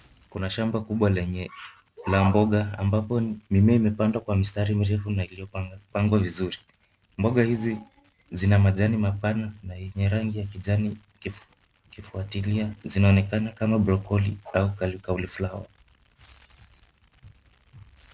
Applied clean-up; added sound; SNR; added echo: none; none; none; none.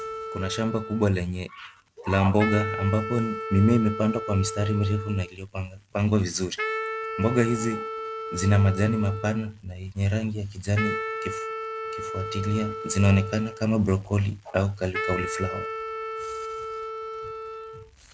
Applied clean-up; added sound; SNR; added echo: none; Wind instrument, woodwind instrument; 8 dB; none.